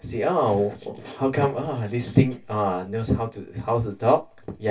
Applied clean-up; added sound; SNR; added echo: none; none; none; reverberation time 0.2 s.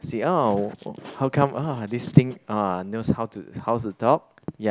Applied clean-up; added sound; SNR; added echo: none; none; none; none.